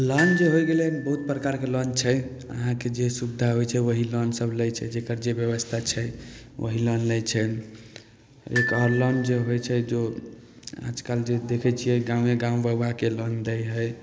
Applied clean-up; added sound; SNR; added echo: none; Glockenspiel; 9 dB; none.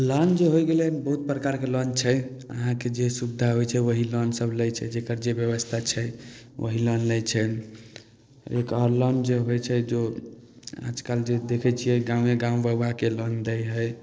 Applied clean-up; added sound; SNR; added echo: neural separator model SepFormer DNS4.